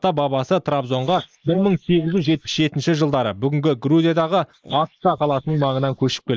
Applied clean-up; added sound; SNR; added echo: neural mask model Resemble Enhance denoiser.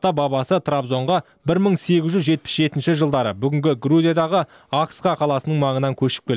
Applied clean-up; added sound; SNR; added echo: none; none; none; none.